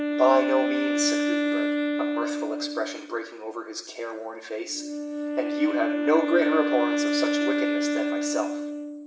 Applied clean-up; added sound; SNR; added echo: none; Wind instrument, woodwind instrument; -1 dB; reverberation time 0.9 s.